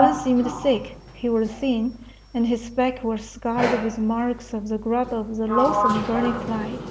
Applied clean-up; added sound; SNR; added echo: none; Sliding door; 5 dB; none.